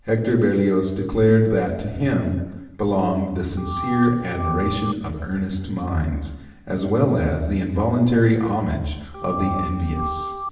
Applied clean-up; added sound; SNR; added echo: none; Organ; 7 dB; reverberation time 1.0 s.